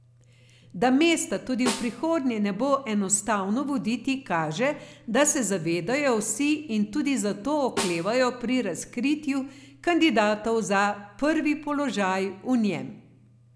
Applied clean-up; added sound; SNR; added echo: none; Snare drum; 13 dB; none.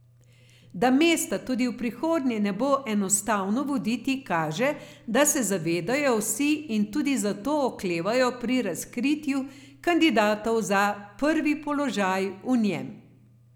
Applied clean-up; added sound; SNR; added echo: none; none; none; none.